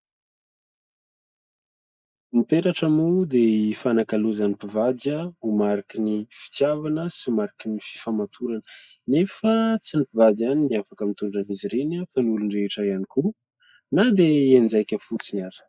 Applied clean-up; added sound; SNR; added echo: neural mask model Resemble Enhance denoiser.